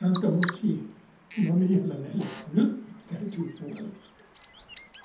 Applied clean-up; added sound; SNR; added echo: none; Bird vocalization, bird call, bird song; 11 dB; reverberation time 0.7 s.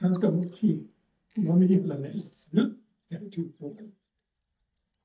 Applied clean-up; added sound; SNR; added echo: neural mask model DeepFilterNet 3.